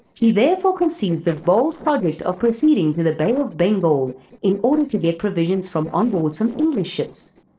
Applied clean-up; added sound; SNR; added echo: neural separator model SepFormer DNS4.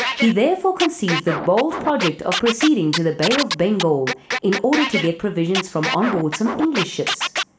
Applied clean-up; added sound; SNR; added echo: none; Scratching (performance technique); 6 dB; reverberation time 0.4 s.